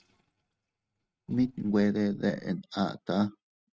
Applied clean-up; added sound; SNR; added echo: neural mask model RNNoise.